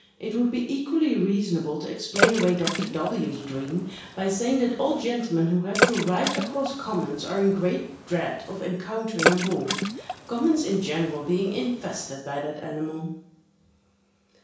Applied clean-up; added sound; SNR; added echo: none; Water / Splash, splatter; 3 dB; reverberation time 0.7 s.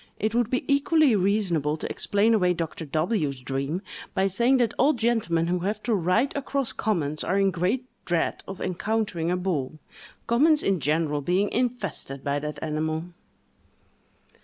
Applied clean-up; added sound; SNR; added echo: none; none; none; none.